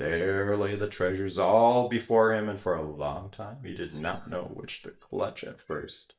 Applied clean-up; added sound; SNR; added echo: neural mask model DeepFilterNet 3.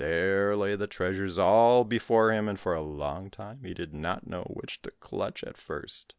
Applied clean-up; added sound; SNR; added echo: none; none; none; none.